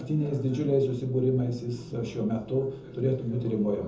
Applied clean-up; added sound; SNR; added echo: none; none; none; reverberation time 0.5 s.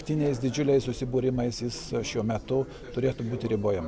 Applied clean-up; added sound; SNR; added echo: none; none; none; none.